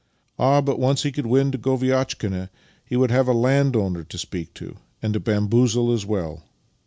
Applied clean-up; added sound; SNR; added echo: none; none; none; none.